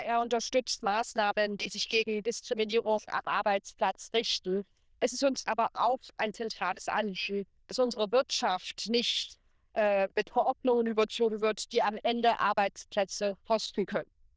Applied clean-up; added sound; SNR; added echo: neural diffusion model UNIVERSE++.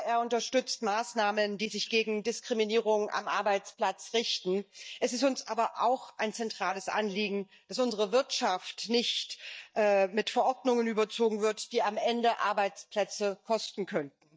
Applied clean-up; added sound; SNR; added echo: neural mask model DeepFilterNet 3.